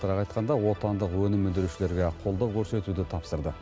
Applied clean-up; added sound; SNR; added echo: none; none; none; none.